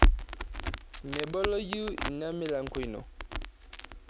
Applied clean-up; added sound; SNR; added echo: none; Crackle; -5 dB; none.